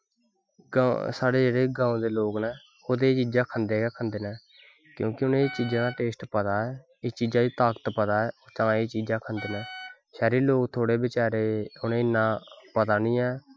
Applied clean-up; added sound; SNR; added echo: classical method Wiener filter.